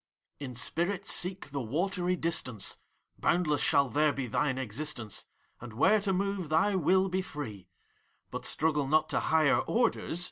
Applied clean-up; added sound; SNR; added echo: none; none; none; none.